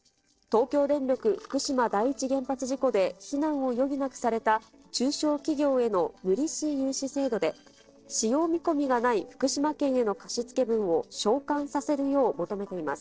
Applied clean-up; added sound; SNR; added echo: neural separator model SepFormer DNS4.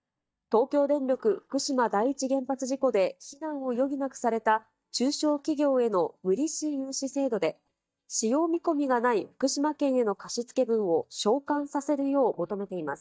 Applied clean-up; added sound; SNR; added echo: neural mask model DeepFilterNet 3.